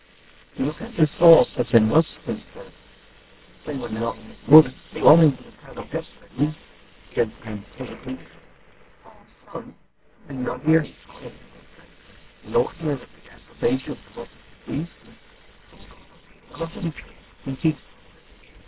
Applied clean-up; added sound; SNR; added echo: neural separator model SepFormer WHAMR!.